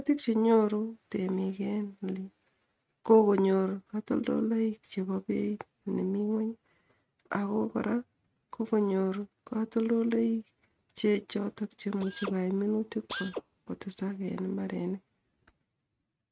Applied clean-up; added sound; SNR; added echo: neural mask model RNNoise.